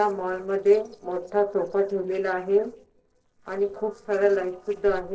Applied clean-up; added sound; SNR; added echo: neural separator model SepFormer DNS4.